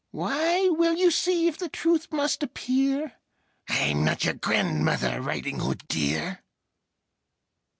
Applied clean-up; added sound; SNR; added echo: none; none; none; none.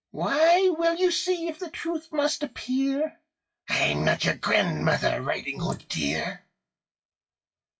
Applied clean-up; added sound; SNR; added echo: classical method WPE with log-MMSE.